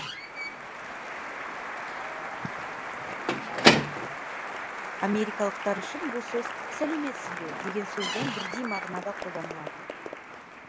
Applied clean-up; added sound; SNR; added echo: none; Squeak / Slam / Wood + Applause; -4 dB; none.